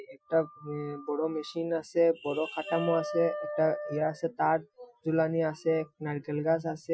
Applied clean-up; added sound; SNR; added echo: classical method Wiener filter.